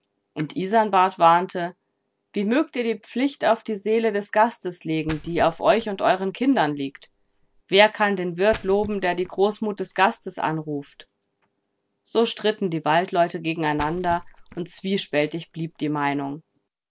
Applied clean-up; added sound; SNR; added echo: none; Splash, splatter; 20 dB; none.